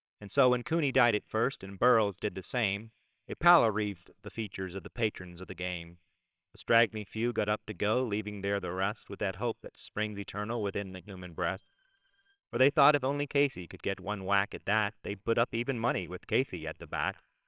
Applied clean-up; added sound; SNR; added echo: neural separator model SepFormer WHAMR!.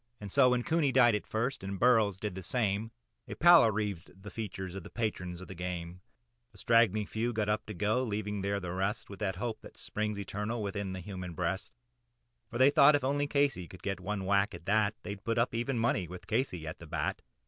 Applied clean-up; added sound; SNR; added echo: none; none; none; none.